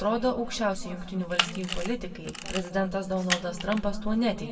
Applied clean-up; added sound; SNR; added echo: none; Camera; 6 dB; reverberation time 1.5 s.